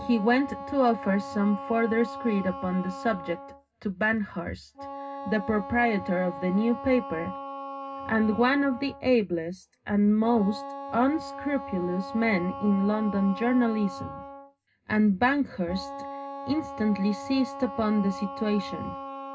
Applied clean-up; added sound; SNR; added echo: none; Wind instrument, woodwind instrument; 11 dB; reverberation time 0.2 s.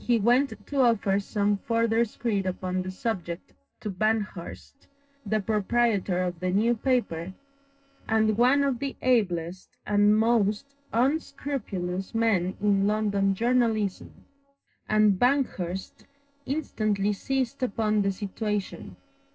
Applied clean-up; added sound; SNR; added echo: neural separator model SepFormer DNS4.